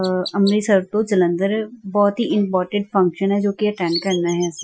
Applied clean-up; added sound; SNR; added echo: classical method Wiener filter.